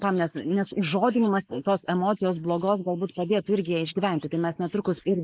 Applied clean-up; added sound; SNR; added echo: neural mask model Resemble Enhance denoiser.